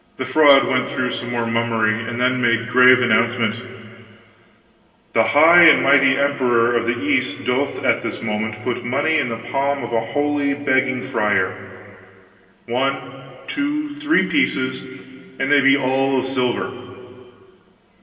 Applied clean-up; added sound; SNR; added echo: none; none; none; reverberation time 2.3 s.